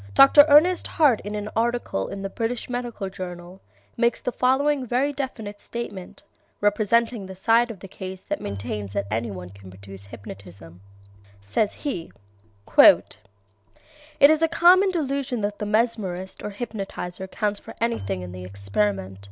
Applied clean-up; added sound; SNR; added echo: none; Keyboard (musical); 19 dB; none.